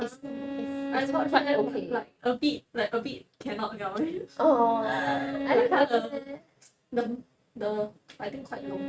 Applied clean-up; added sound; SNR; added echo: neural mask model RNNoise.